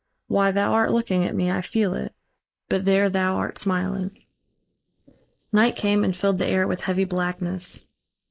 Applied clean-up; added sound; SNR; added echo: neural mask model Resemble Enhance denoiser.